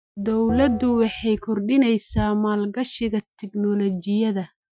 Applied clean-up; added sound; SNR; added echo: classical method Wiener filter.